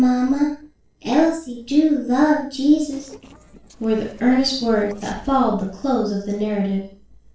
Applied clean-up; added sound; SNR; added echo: neural separator model SepFormer DNS4.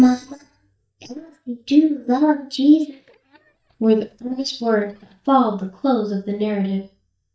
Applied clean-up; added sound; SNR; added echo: neural mask model DeepFilterNet 3.